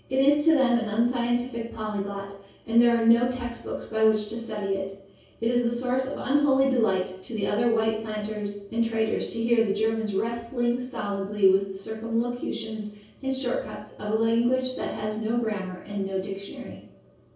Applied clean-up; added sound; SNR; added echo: none; none; none; reverberation time 0.6 s.